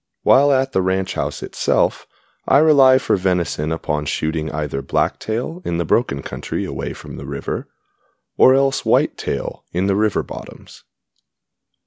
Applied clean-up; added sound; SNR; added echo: none; none; none; none.